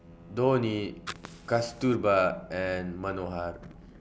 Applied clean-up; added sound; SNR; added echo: none; Bowed string instrument + Fire; 19 dB; none.